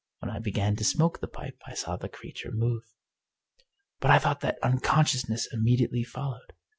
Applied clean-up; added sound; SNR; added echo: none; none; none; none.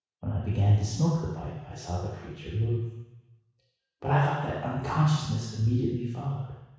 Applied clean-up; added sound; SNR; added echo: none; none; none; reverberation time 1.1 s.